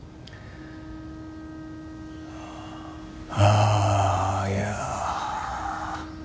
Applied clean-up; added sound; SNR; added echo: none; Bowed string instrument; 16 dB; none.